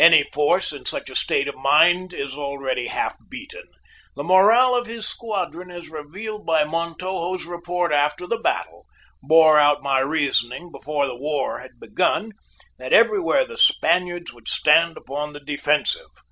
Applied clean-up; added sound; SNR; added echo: none; none; none; none.